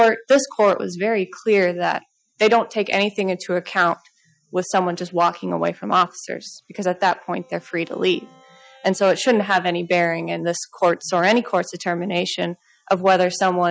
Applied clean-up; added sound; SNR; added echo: classical method Wiener filter.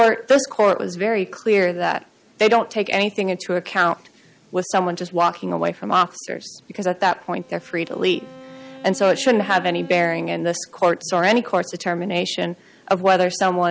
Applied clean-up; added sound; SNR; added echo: none; Bowed string instrument; 20 dB; none.